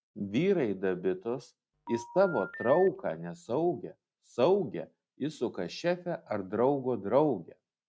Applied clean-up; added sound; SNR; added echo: neural mask model RNNoise.